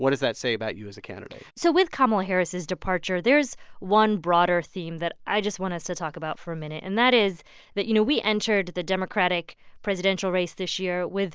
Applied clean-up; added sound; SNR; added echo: none; none; none; none.